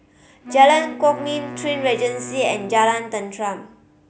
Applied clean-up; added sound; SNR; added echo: none; Wind instrument, woodwind instrument; 14 dB; none.